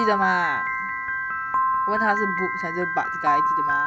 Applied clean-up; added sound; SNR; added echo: none; Piano; -4 dB; none.